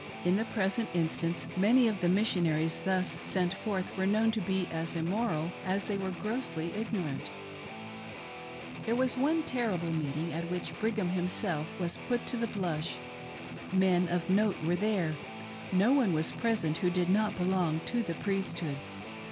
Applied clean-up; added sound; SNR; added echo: none; Guitar; 10 dB; none.